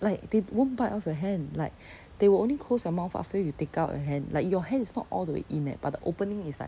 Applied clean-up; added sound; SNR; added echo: none; none; none; none.